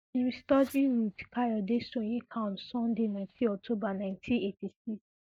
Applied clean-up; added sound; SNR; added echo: neural mask model DeepFilterNet 3.